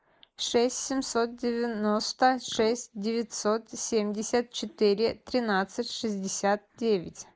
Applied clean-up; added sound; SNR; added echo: neural mask model Resemble Enhance denoiser.